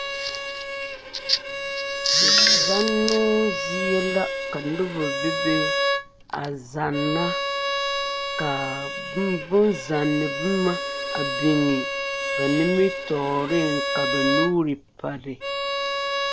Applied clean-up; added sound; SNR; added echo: none; Bowed string instrument; 3 dB; none.